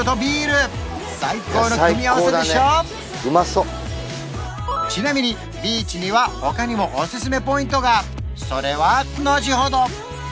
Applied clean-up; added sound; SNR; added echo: none; none; none; none.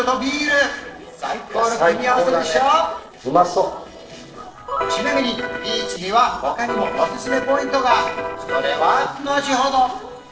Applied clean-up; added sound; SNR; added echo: neural separator model SepFormer DNS4.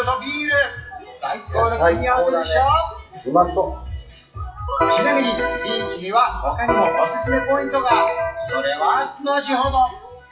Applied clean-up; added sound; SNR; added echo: classical method WPE with log-MMSE.